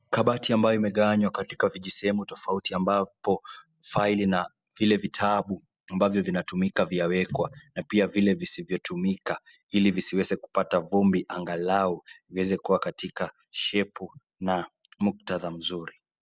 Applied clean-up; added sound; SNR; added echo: none; none; none; none.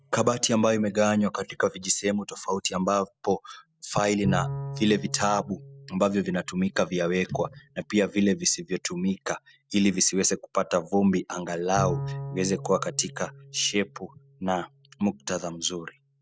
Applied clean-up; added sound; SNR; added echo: none; Bowed string instrument; 14 dB; none.